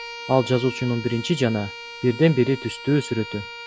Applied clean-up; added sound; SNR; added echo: none; Bowed string instrument; 14 dB; none.